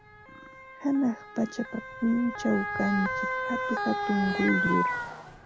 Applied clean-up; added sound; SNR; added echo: none; Motor vehicle (road) / Siren; 3 dB; none.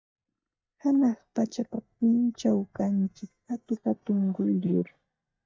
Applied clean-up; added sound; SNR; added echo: neural mask model DeepFilterNet 3.